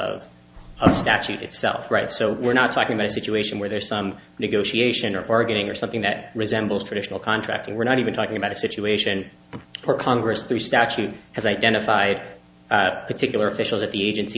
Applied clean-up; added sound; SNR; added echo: none; none; none; none.